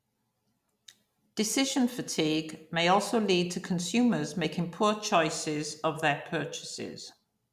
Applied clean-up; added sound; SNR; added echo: none; none; none; none.